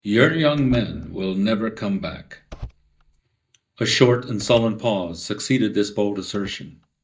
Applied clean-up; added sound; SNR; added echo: neural mask model DeepFilterNet 3.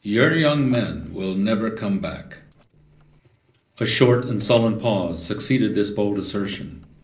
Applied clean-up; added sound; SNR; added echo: neural separator model SepFormer DNS4.